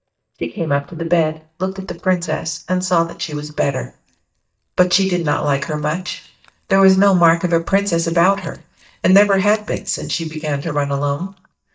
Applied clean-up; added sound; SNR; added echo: neural mask model DeepFilterNet 3.